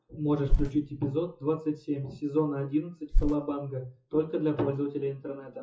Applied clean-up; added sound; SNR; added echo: classical method WPE with log-MMSE.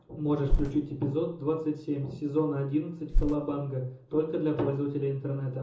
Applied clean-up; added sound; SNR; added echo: none; Bird; 4 dB; reverberation time 0.6 s.